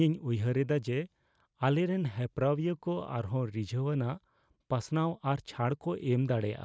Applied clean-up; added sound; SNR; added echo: none; none; none; none.